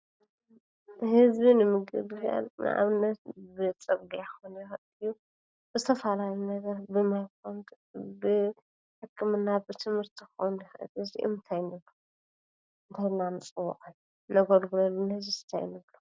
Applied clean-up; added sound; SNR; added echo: none; none; none; none.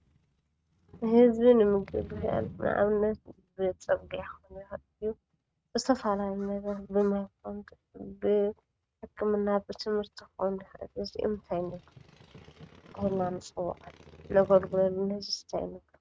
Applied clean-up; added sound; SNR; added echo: neural mask model RNNoise.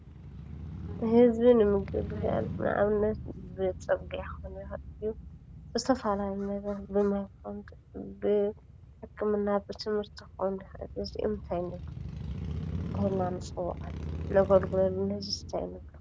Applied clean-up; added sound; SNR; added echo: none; Motorcycle; 10 dB; none.